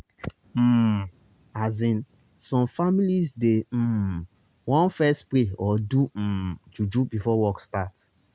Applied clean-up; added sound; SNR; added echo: none; none; none; none.